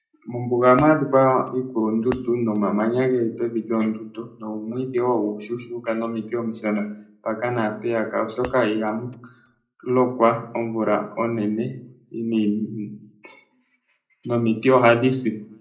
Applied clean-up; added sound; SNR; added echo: none; Shatter; 19 dB; reverberation time 0.5 s.